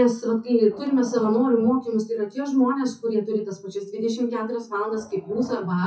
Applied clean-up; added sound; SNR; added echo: classical method WPE with log-MMSE.